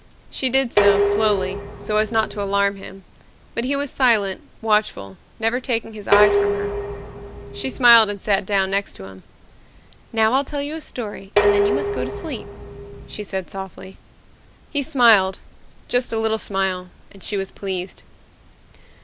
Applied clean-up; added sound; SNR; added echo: none; Dishes, pots, and pans; 0 dB; none.